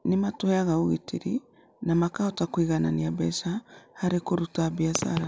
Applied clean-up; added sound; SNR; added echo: none; none; none; none.